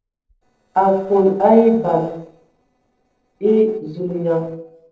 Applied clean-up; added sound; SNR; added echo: neural separator model SepFormer DNS4.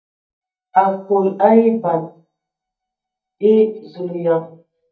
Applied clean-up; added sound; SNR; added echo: neural mask model DeepFilterNet 3.